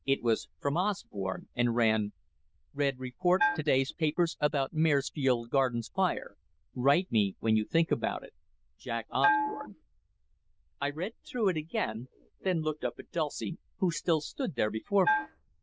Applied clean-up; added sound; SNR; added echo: neural diffusion model UNIVERSE++.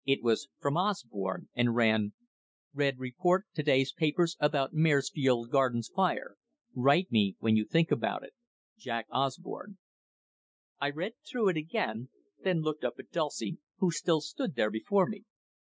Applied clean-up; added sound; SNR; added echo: neural mask model Resemble Enhance denoiser.